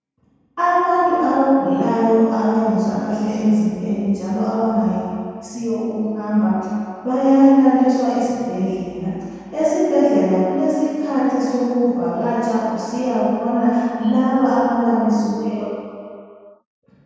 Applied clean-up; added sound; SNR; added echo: none; none; none; reverberation time 2.1 s.